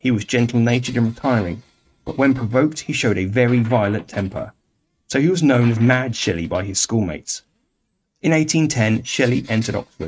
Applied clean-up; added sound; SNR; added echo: neural mask model RNNoise.